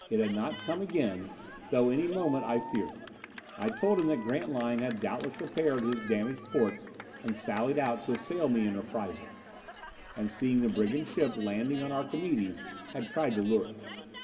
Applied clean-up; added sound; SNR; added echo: none; Cheering; 15 dB; reverberation time 2.0 s.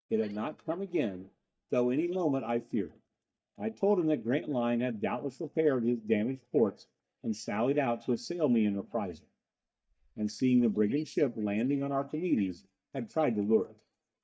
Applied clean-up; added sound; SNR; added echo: neural mask model DeepFilterNet 3.